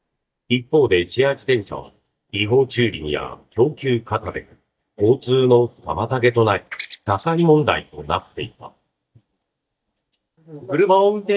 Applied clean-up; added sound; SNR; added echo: neural mask model DeepFilterNet 3.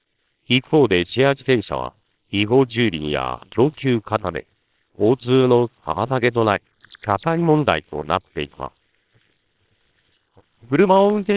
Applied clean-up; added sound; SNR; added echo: neural separator model SepFormer WHAMR!.